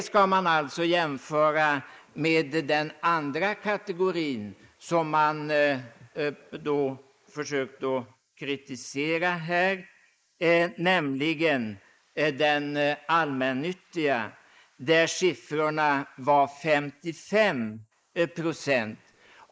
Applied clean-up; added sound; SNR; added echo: neural mask model Resemble Enhance denoiser.